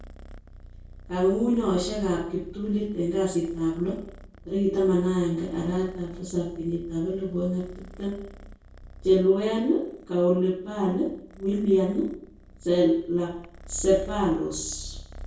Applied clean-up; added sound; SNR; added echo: none; Purr; 17 dB; reverberation time 0.6 s.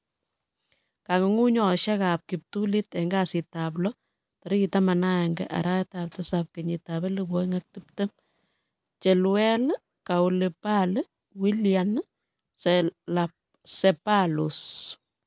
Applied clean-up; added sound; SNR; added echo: none; none; none; none.